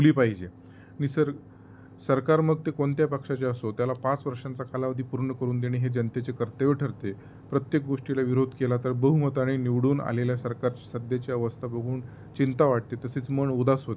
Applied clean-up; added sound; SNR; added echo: none; none; none; none.